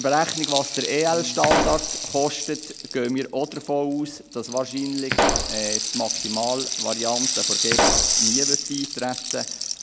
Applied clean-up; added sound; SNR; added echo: none; Rattle (instrument) + Explosion; -1 dB; none.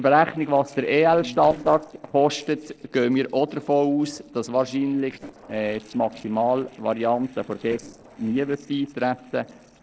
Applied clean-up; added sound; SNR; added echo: neural separator model SepFormer DNS4.